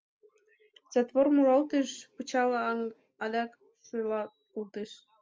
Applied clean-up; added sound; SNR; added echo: none; none; none; none.